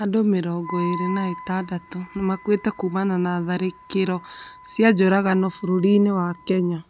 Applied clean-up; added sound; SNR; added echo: none; Wind instrument, woodwind instrument; 17 dB; none.